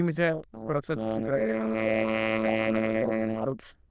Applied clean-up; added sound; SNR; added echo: neural diffusion model UNIVERSE++.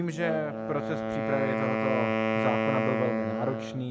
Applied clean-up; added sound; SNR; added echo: none; Wind instrument, woodwind instrument; -2 dB; none.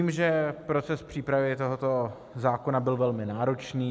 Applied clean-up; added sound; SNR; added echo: none; none; none; none.